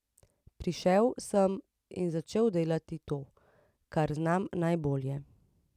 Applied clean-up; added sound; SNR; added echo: none; none; none; none.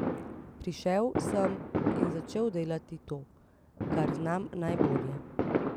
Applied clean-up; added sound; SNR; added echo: none; Fireworks; 0 dB; none.